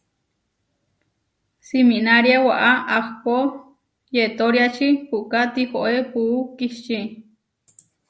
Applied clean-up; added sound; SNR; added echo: none; none; none; none.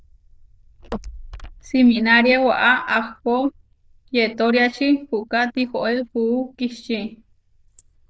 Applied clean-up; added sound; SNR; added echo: neural diffusion model UNIVERSE++.